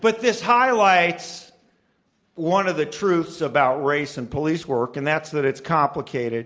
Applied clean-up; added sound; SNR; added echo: none; none; none; none.